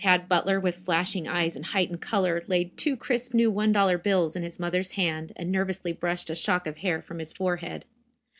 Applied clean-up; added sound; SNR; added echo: none; none; none; none.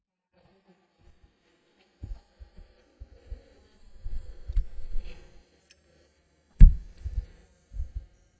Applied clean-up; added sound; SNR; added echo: neural mask model DeepFilterNet 3.